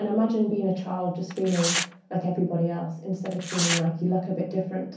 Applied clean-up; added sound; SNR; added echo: none; Tearing; 6 dB; reverberation time 0.6 s.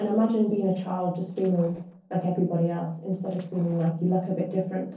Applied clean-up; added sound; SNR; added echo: neural separator model SepFormer DNS4.